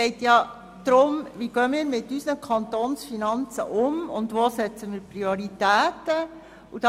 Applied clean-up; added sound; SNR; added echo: none; none; none; none.